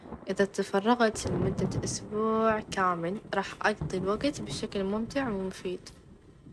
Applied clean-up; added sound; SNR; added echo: none; Thunder; 9 dB; none.